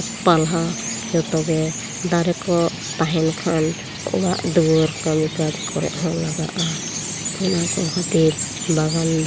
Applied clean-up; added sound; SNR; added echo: none; Chirp, tweet; 8 dB; none.